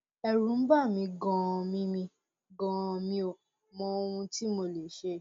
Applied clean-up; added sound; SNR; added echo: none; none; none; none.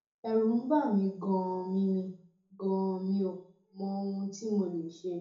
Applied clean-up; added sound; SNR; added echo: none; none; none; reverberation time 0.7 s.